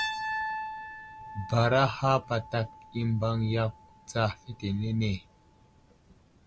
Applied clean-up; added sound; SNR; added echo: none; Piano; 10 dB; none.